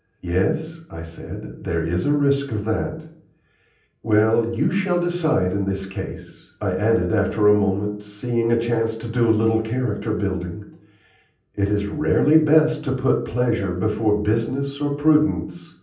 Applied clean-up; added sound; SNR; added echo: none; none; none; reverberation time 0.6 s.